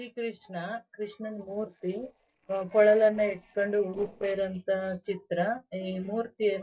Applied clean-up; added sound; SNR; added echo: neural separator model SepFormer DNS4.